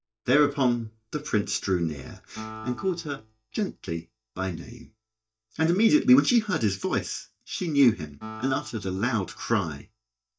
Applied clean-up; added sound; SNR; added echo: neural mask model DeepFilterNet 3.